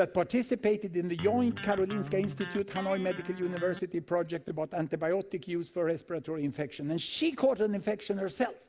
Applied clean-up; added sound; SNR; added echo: none; Electric guitar; 10 dB; none.